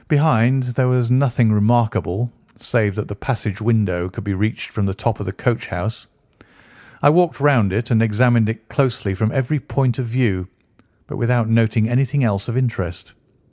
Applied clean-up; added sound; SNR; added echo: none; none; none; none.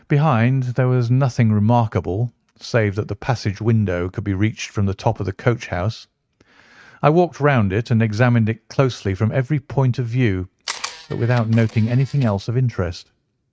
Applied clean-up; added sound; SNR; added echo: neural mask model RNNoise.